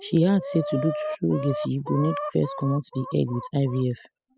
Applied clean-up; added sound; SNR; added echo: classical method spectral subtraction.